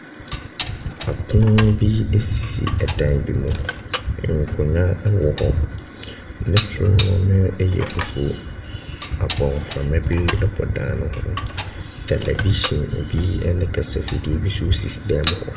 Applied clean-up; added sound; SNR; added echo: none; Dishes, pots, and pans; 14 dB; reverberation time 0.8 s.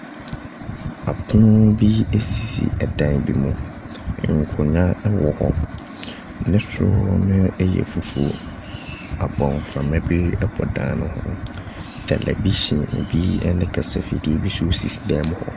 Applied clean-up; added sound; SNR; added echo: none; none; none; none.